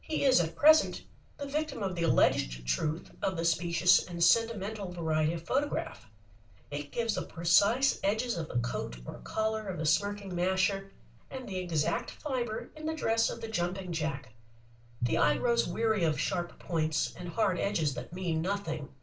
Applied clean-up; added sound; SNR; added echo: none; Drum; 13 dB; reverberation time 0.2 s.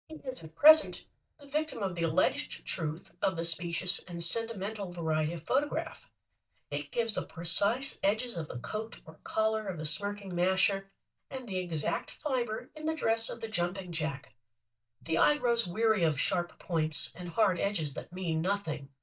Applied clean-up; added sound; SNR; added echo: neural mask model DeepFilterNet 3.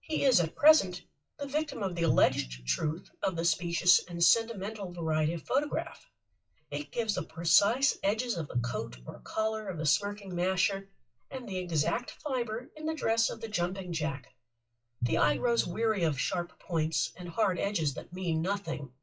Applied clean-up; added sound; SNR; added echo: classical method WPE with log-MMSE.